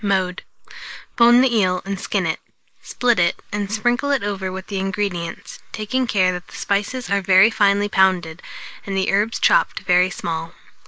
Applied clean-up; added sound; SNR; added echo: neural mask model Resemble Enhance denoiser.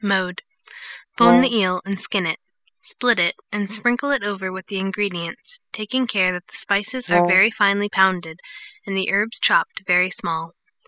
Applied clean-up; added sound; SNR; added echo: classical method spectral subtraction.